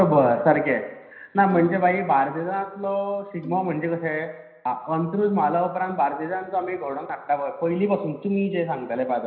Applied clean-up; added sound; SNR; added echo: none; Bowed string instrument; 20 dB; reverberation time 0.9 s.